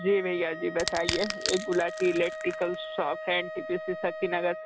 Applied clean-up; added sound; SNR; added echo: none; Crushing + Wind instrument, woodwind instrument; 7 dB; none.